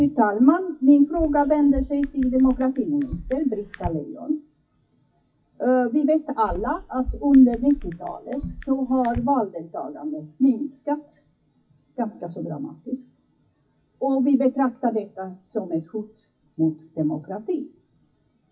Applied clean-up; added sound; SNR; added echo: classical method WPE with log-MMSE.